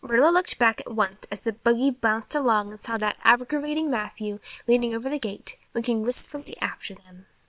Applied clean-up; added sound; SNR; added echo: neural separator model SepFormer WHAM!.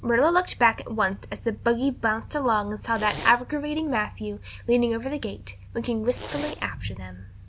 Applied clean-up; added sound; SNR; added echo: none; Zipper (clothing); 11 dB; none.